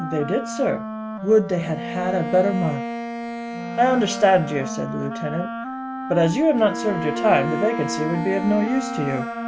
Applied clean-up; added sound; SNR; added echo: none; Wind instrument, woodwind instrument + Bowed string instrument; 6 dB; none.